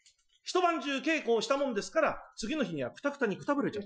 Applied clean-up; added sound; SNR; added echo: classical method Wiener filter.